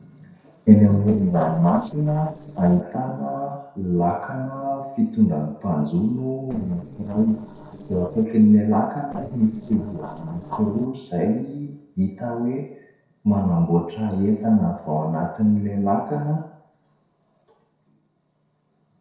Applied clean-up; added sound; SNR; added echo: neural separator model SepFormer DNS4.